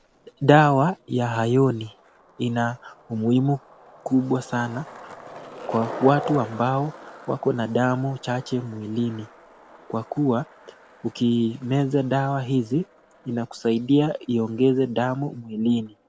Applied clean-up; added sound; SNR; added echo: none; Skateboard; 18 dB; none.